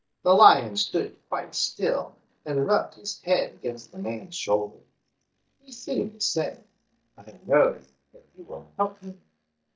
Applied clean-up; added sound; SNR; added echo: neural mask model DeepFilterNet 3.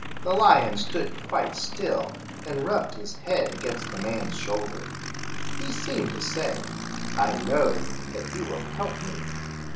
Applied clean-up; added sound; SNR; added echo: none; Aircraft; 8 dB; reverberation time 0.8 s.